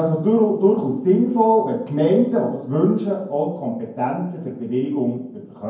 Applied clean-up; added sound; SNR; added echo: none; none; none; reverberation time 0.9 s.